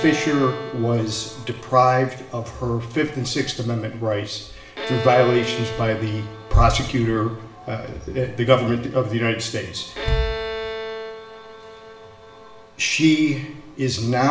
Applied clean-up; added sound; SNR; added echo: none; Bowed string instrument; 13 dB; reverberation time 0.7 s.